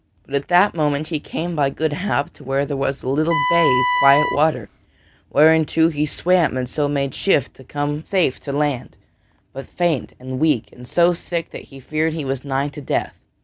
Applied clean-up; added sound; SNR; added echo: none; Wind instrument, woodwind instrument; 1 dB; none.